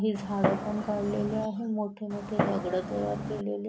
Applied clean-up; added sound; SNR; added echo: none; Fireworks; 2 dB; none.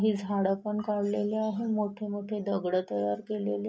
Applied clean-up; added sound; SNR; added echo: none; none; none; none.